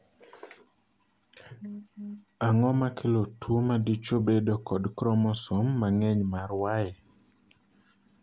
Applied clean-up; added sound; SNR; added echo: none; none; none; none.